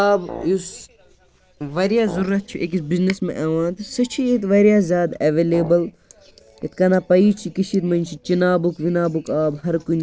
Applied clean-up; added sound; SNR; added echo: none; Brass instrument; 17 dB; none.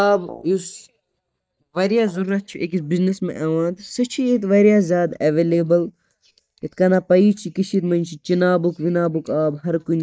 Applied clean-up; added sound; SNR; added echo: neural mask model DeepFilterNet 3.